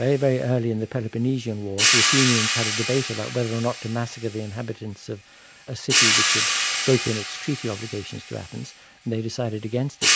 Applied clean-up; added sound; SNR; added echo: none; Hi-hat; 0 dB; none.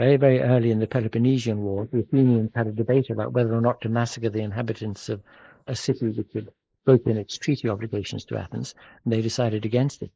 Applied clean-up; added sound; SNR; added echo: neural mask model Resemble Enhance denoiser.